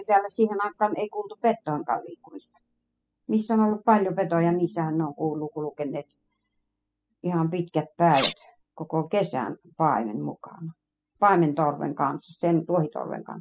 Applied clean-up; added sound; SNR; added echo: classical method spectral subtraction.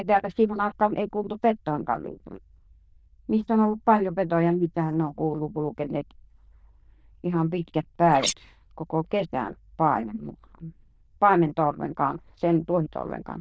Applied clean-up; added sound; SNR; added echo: neural diffusion model UNIVERSE++.